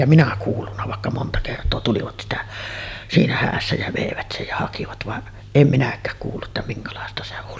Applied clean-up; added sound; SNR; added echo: none; none; none; none.